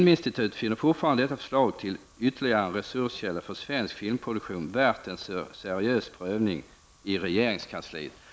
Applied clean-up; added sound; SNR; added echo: none; none; none; none.